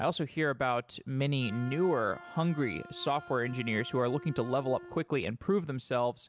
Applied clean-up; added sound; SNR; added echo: none; Wind instrument, woodwind instrument; 19 dB; none.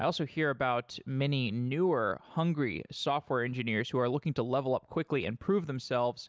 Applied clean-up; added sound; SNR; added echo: none; none; none; none.